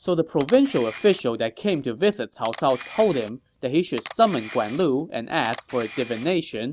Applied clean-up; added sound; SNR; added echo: none; Camera; 16 dB; none.